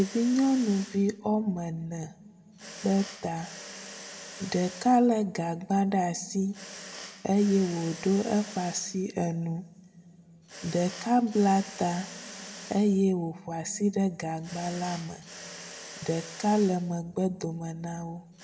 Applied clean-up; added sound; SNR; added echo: none; Mechanisms; 17 dB; reverberation time 1.2 s.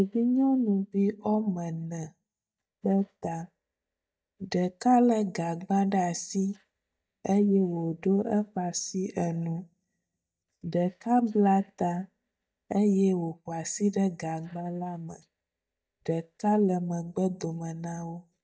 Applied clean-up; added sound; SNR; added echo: neural mask model DeepFilterNet 3.